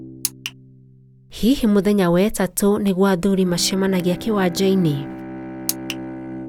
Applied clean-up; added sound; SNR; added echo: none; Bowed string instrument; 14 dB; none.